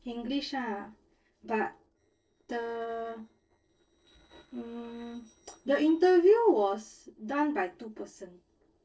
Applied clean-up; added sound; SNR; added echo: neural separator model SepFormer DNS4.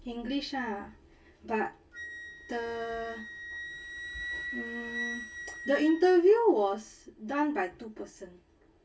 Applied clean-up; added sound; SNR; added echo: none; Wind instrument, woodwind instrument; 12 dB; reverberation time 0.1 s.